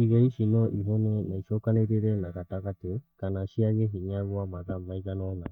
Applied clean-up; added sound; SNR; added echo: neural mask model DeepFilterNet 3.